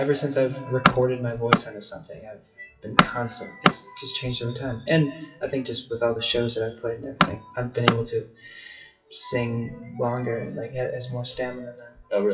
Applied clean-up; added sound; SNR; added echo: classical method WPE with log-MMSE.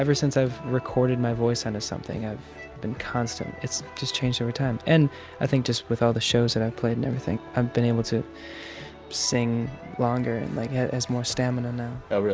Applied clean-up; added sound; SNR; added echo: none; none; none; none.